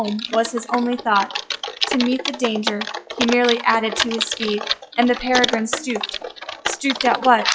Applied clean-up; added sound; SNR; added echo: classical method WPE with log-MMSE.